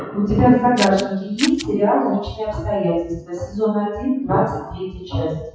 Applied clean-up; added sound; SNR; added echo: classical method WPE with log-MMSE.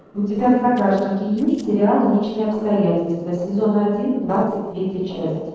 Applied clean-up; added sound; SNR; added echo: neural separator model SepFormer DNS4.